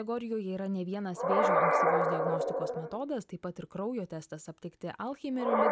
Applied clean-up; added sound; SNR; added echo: none; Animal; -4 dB; none.